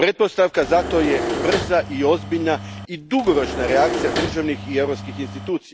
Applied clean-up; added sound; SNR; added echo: none; Engine / Mechanisms; 7 dB; none.